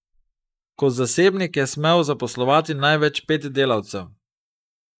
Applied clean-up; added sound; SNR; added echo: neural mask model Resemble Enhance denoiser.